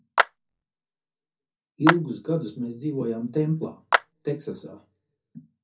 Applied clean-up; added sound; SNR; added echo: none; Clapping; 0 dB; reverberation time 0.3 s.